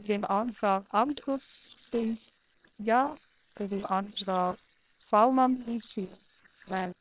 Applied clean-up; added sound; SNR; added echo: neural separator model SepFormer WHAM!.